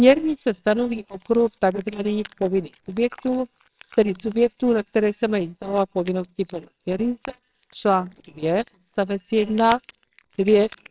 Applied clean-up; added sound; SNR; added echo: neural separator model SepFormer WHAMR!.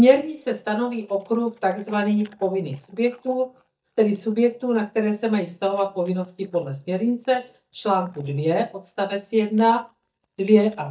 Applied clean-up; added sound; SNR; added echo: neural mask model DeepFilterNet 3.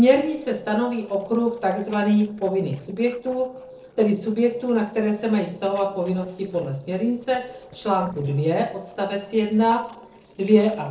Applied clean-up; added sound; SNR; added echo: neural separator model SepFormer DNS4.